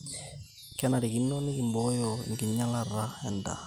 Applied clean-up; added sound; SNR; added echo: none; Chime; 17 dB; none.